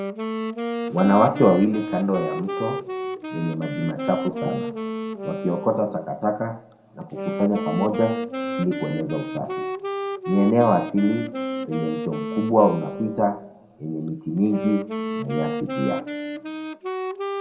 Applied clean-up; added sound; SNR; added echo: none; Wind instrument, woodwind instrument; 6 dB; reverberation time 0.9 s.